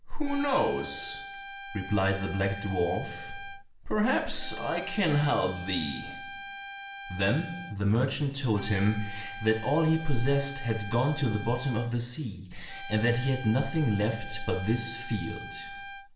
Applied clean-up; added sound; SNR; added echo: none; Trumpet; 13 dB; reverberation time 0.8 s.